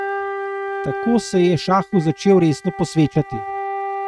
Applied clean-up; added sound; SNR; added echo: neural mask model RNNoise.